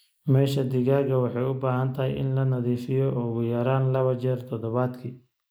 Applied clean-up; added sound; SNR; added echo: neural mask model Resemble Enhance denoiser.